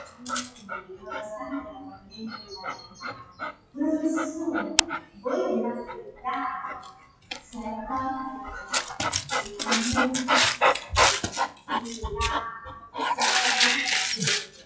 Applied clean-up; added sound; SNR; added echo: classical method WPE with log-MMSE.